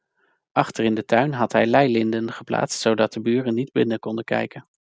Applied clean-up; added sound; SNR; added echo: none; none; none; none.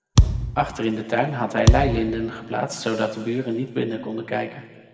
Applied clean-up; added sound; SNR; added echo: none; Thump, thud; -4 dB; reverberation time 1.6 s.